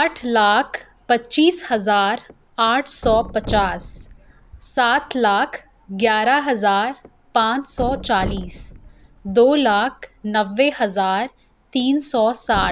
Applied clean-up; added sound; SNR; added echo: none; Thump, thud; 16 dB; none.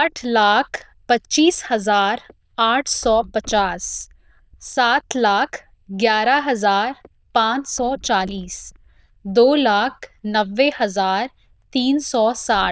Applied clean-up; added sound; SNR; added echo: neural diffusion model UNIVERSE++.